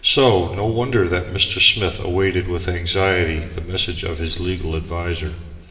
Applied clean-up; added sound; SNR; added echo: none; none; none; reverberation time 1.2 s.